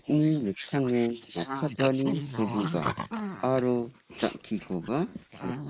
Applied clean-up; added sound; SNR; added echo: neural mask model Resemble Enhance denoiser.